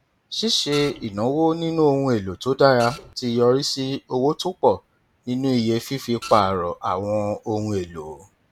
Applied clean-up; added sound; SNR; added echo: none; Printer; 14 dB; none.